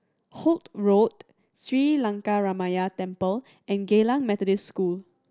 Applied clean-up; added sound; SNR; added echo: none; none; none; none.